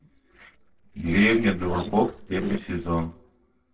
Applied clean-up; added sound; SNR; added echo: neural separator model SepFormer DNS4.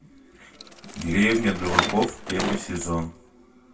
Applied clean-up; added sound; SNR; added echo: none; Bicycle; 5 dB; reverberation time 0.2 s.